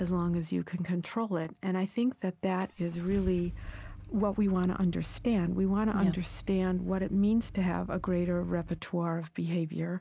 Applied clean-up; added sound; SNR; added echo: none; Engine starting / Car; 15 dB; none.